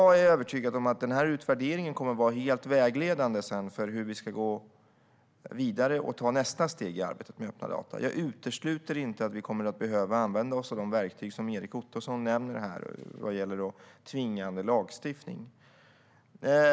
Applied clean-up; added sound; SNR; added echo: none; none; none; none.